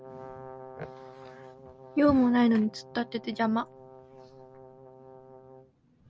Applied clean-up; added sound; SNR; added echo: none; Brass instrument; 18 dB; none.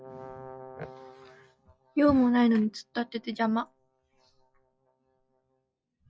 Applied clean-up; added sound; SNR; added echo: classical method log-MMSE.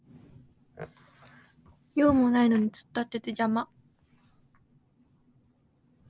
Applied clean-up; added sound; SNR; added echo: none; none; none; none.